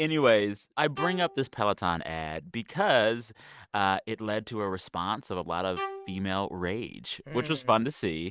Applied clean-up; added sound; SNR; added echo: neural mask model RNNoise.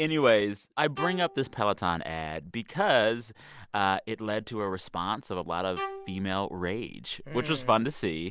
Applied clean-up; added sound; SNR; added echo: none; Bowed string instrument; 14 dB; none.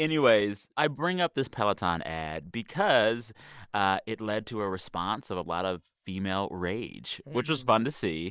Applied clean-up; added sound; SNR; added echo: neural mask model Resemble Enhance denoiser.